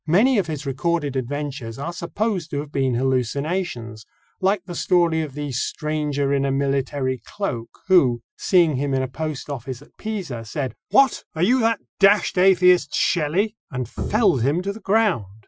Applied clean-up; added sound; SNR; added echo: classical method Wiener filter.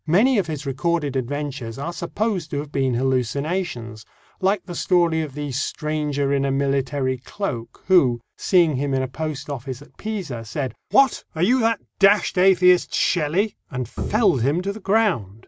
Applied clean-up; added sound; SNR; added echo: none; Bowed string instrument; 10 dB; none.